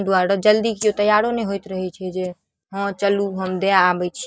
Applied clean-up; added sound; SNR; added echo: neural mask model DeepFilterNet 3.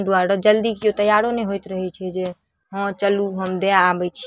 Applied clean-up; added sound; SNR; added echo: none; Rattle (instrument); 14 dB; none.